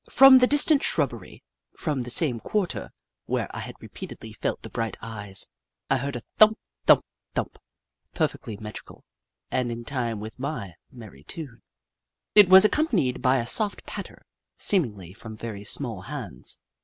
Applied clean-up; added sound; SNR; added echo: none; none; none; none.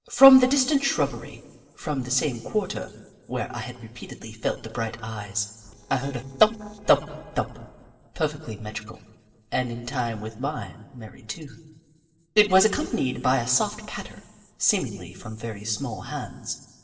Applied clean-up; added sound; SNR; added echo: neural separator model SepFormer DNS4.